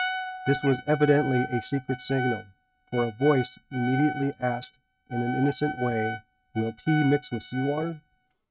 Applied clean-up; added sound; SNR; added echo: neural mask model RNNoise.